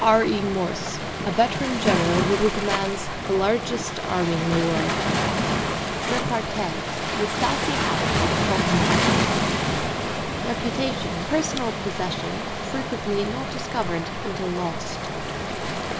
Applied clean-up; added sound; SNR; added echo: none; Waves, surf; -1 dB; none.